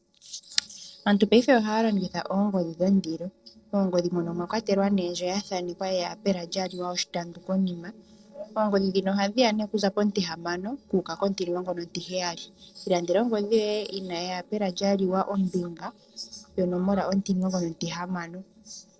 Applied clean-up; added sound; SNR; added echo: neural separator model SepFormer DNS4.